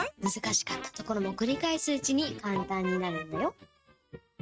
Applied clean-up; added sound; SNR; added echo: neural mask model RNNoise.